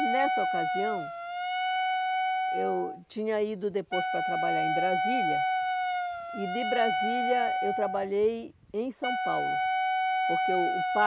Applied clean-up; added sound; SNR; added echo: none; Wind instrument, woodwind instrument; -3 dB; none.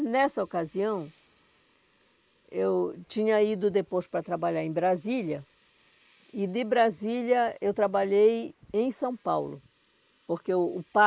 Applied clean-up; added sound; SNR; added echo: neural mask model Resemble Enhance denoiser.